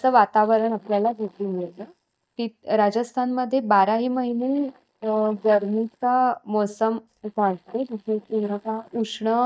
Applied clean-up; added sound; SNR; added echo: neural mask model DeepFilterNet 3.